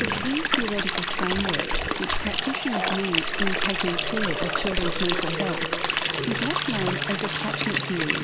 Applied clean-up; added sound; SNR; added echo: none; Stream + Growling; -4 dB; none.